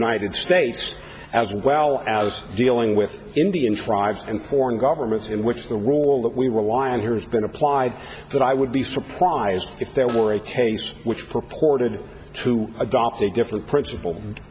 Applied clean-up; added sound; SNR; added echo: none; Snare drum; 20 dB; none.